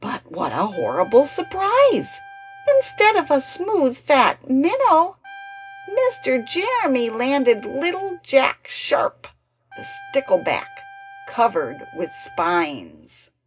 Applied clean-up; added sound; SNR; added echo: none; Trumpet; 20 dB; reverberation time 0.2 s.